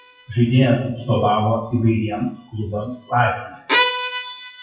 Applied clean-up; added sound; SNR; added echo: classical method WPE with log-MMSE.